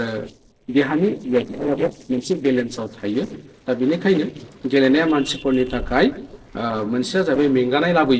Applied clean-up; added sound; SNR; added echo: neural separator model SepFormer DNS4.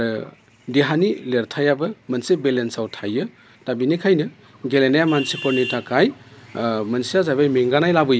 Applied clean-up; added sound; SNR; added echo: none; none; none; none.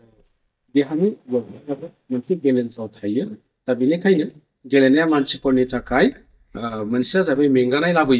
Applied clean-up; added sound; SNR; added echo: neural mask model DeepFilterNet 3.